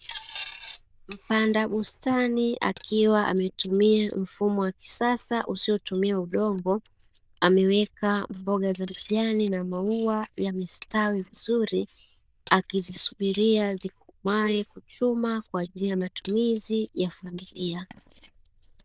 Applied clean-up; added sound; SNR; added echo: neural diffusion model UNIVERSE++.